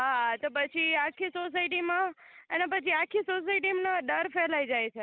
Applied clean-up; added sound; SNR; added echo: none; none; none; none.